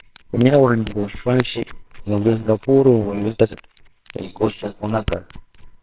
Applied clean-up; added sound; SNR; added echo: neural separator model SepFormer WHAMR!.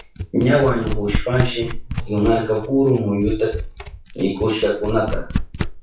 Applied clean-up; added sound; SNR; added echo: classical method WPE with log-MMSE.